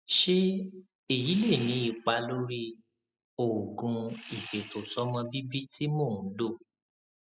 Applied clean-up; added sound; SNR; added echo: classical method spectral subtraction.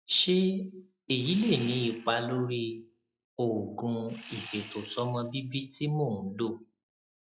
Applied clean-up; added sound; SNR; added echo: classical method log-MMSE.